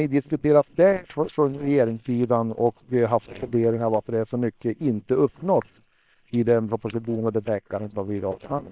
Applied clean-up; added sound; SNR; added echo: neural separator model SepFormer WHAM!.